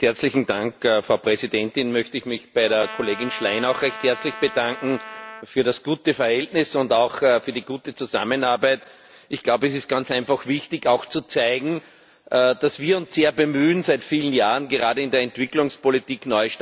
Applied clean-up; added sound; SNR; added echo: none; Trumpet; 14 dB; none.